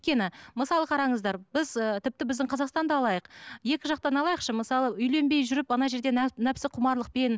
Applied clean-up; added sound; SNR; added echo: none; none; none; none.